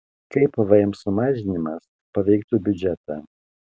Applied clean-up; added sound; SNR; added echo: none; none; none; none.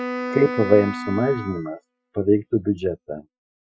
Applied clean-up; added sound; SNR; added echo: classical method Wiener filter.